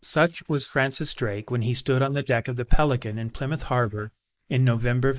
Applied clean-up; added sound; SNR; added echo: neural mask model Resemble Enhance denoiser.